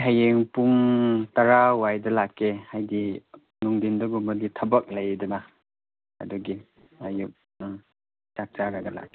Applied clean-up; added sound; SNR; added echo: none; none; none; none.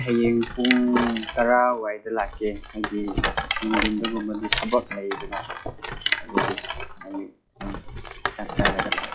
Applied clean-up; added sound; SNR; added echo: classical method log-MMSE.